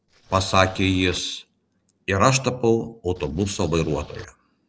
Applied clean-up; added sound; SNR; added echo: neural separator model SepFormer DNS4.